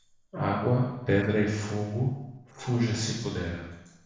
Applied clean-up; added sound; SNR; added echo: neural separator model SepFormer DNS4.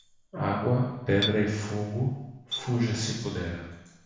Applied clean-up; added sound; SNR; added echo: none; Chink, clink; 12 dB; reverberation time 1.0 s.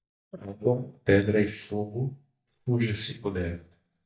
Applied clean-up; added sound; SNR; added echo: neural mask model DeepFilterNet 3.